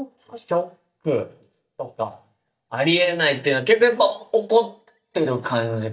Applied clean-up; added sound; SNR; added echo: neural mask model DeepFilterNet 3.